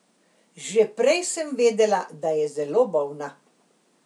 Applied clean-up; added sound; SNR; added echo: none; none; none; none.